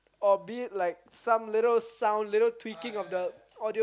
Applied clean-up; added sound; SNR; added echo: none; none; none; none.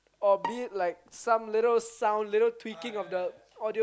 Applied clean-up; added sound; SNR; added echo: none; Bowed string instrument; 15 dB; none.